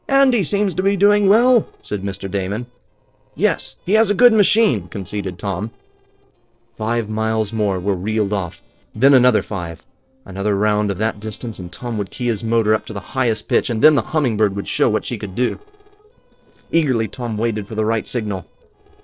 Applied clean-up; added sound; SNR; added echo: neural separator model SepFormer DNS4.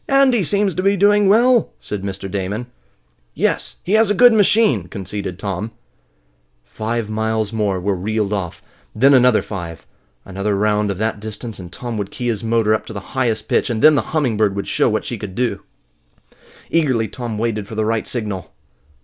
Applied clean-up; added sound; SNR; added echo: none; none; none; none.